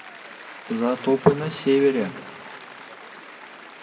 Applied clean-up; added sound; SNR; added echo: none; Applause / Cheering; 16 dB; reverberation time 1.6 s.